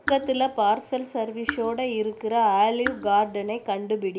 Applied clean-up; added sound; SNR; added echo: none; Raindrop / Drip; 11 dB; none.